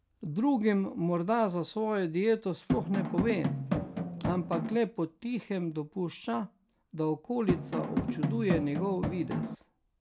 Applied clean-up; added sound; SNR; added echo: none; Drum; 1 dB; none.